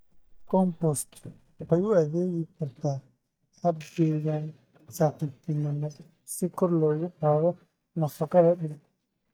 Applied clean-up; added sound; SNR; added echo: neural mask model DeepFilterNet 3.